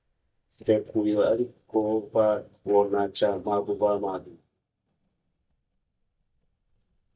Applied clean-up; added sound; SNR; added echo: neural mask model DeepFilterNet 3.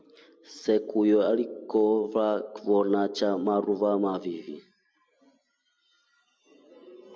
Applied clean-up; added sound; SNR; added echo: none; none; none; none.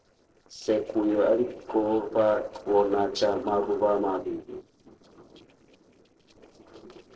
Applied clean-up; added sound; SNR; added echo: neural separator model SepFormer DNS4.